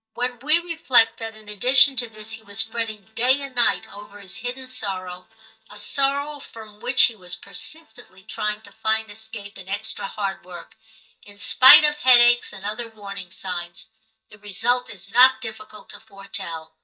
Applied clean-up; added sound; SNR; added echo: neural mask model DeepFilterNet 3.